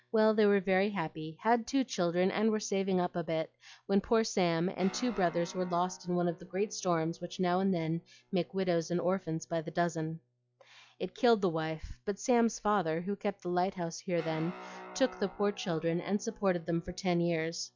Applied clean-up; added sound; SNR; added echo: classical method log-MMSE.